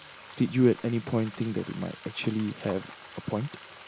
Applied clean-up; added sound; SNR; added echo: none; Frying (food); 16 dB; none.